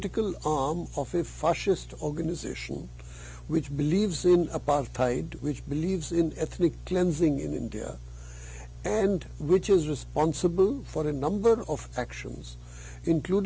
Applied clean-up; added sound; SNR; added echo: none; none; none; none.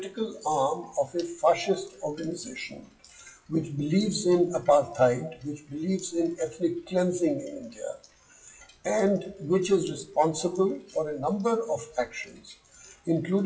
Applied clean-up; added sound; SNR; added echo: classical method WPE with log-MMSE.